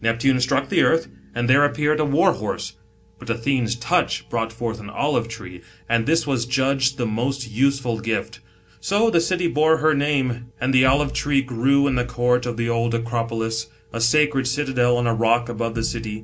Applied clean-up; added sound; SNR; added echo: none; none; none; none.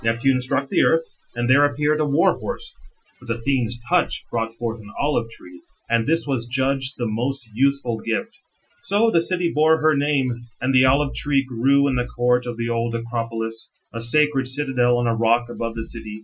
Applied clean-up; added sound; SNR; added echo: classical method Wiener filter.